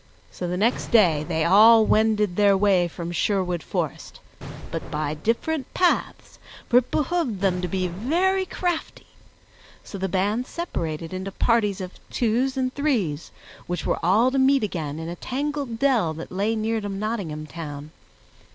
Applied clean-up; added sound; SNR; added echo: none; Explosion; 16 dB; none.